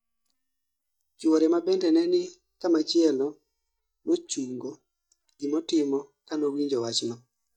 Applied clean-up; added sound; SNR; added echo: neural mask model DeepFilterNet 3.